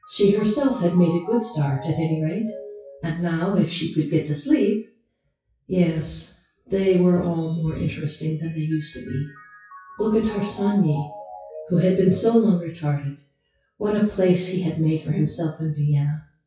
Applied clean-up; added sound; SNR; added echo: classical method WPE with log-MMSE.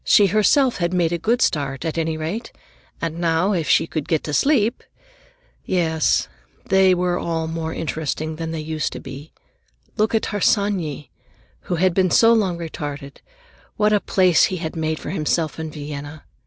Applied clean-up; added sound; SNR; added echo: none; none; none; none.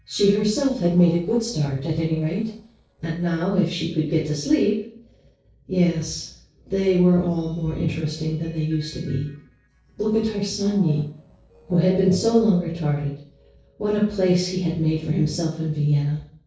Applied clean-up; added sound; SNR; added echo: neural separator model SepFormer DNS4.